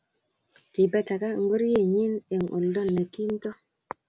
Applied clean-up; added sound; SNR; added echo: none; none; none; none.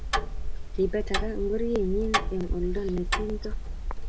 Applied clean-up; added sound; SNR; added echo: none; Tick-tock; -2 dB; none.